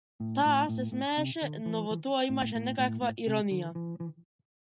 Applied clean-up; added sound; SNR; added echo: neural mask model RNNoise.